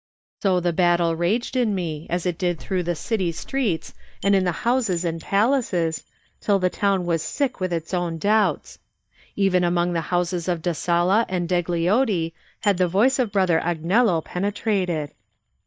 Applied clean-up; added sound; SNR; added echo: neural mask model DeepFilterNet 3.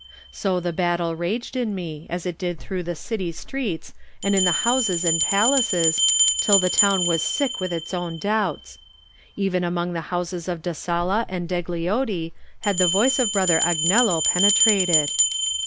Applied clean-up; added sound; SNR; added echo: none; Bell; 1 dB; none.